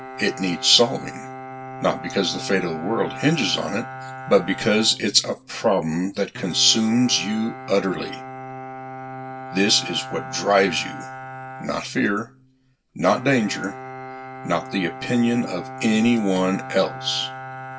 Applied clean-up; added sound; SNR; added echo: none; Bowed string instrument; 12 dB; reverberation time 0.2 s.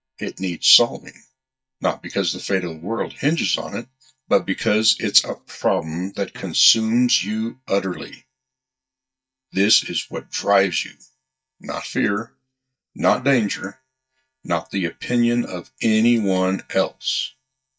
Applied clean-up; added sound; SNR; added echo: neural mask model DeepFilterNet 3.